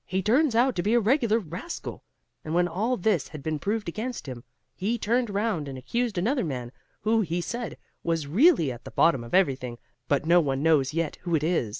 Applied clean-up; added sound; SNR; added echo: none; none; none; none.